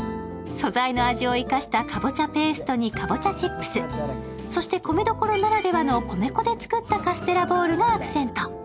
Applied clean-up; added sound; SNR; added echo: none; none; none; none.